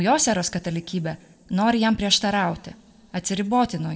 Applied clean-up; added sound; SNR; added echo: none; none; none; reverberation time 1.2 s.